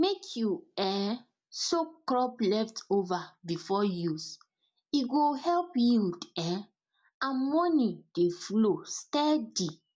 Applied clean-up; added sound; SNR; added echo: none; none; none; none.